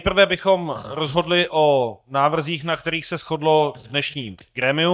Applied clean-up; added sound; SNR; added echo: neural mask model DeepFilterNet 3.